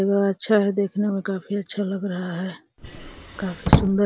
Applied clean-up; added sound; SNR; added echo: none; Drawer open or close; 0 dB; none.